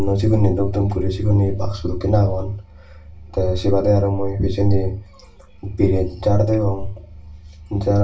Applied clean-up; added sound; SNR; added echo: none; none; none; reverberation time 0.2 s.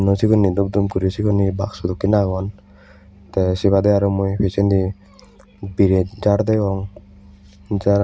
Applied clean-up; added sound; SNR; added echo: none; none; none; none.